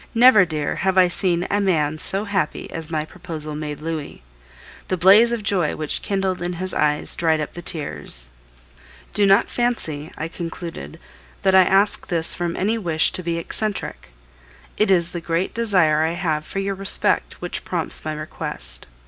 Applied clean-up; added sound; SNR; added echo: none; Cowbell; 17 dB; none.